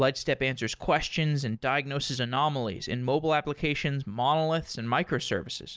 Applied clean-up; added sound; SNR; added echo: none; none; none; none.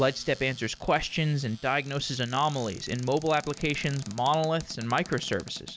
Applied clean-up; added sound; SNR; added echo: none; Cupboard open or close; 19 dB; none.